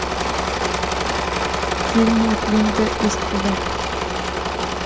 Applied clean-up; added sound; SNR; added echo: none; Engine / Mechanisms; -2 dB; none.